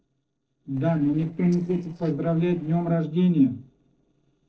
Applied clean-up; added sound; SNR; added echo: neural separator model SepFormer DNS4.